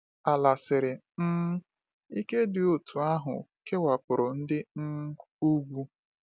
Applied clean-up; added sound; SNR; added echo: none; none; none; none.